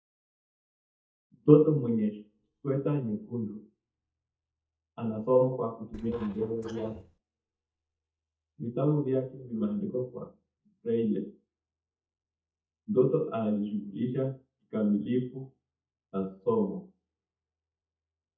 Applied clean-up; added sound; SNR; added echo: neural mask model DeepFilterNet 3.